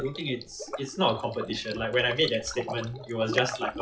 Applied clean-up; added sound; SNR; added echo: classical method log-MMSE.